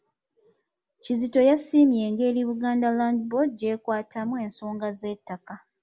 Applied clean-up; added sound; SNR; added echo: none; none; none; none.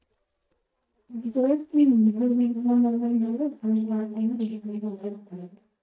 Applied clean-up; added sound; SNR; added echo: neural mask model DeepFilterNet 3.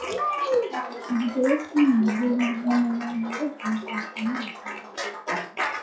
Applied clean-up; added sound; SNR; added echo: classical method WPE with log-MMSE.